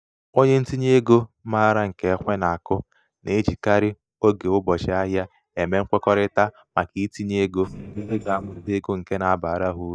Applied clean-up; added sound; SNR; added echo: neural mask model DeepFilterNet 3.